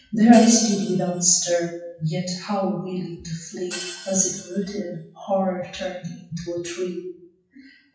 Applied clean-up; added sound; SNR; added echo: classical method WPE with log-MMSE.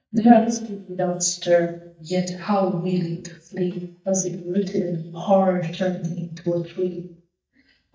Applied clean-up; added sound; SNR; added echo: neural mask model DeepFilterNet 3.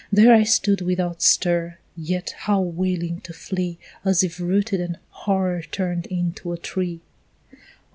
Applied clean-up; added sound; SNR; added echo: none; none; none; none.